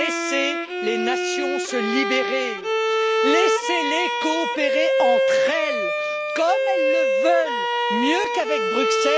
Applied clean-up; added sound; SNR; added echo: none; Bowed string instrument; -3 dB; none.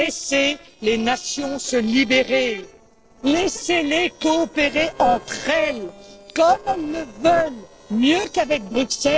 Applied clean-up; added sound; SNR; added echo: neural separator model SepFormer DNS4.